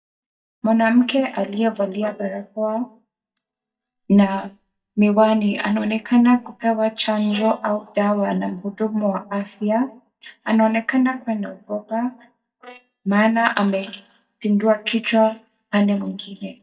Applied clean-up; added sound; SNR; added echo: neural mask model DeepFilterNet 3.